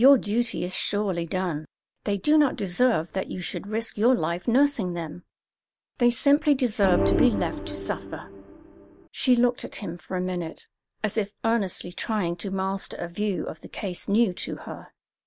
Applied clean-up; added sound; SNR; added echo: none; Organ; 2 dB; none.